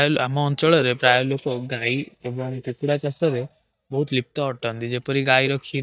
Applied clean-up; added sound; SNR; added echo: neural mask model DeepFilterNet 3.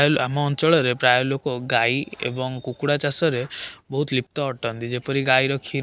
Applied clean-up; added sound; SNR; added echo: none; none; none; none.